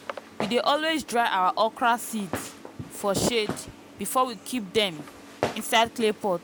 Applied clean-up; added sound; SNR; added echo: none; Walk, footsteps; 12 dB; none.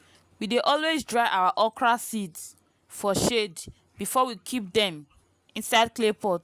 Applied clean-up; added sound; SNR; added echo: none; none; none; none.